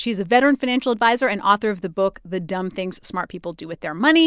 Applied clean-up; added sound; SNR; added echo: none; none; none; none.